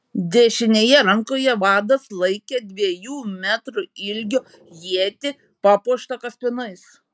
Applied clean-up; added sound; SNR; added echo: none; none; none; none.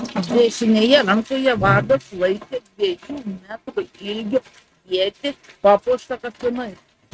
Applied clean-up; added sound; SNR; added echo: neural mask model RNNoise.